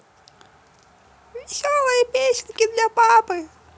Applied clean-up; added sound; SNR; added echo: none; none; none; none.